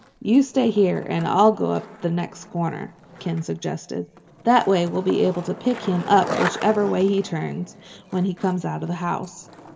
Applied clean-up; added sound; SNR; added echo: none; Skateboard; 14 dB; reverberation time 0.3 s.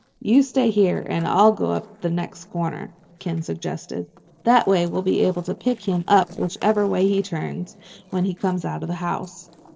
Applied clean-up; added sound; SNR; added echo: neural separator model SepFormer DNS4.